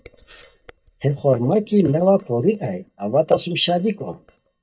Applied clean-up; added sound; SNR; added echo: neural mask model DeepFilterNet 3.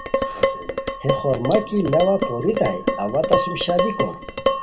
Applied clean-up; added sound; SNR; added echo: none; Dishes, pots, and pans; 1 dB; reverberation time 1.4 s.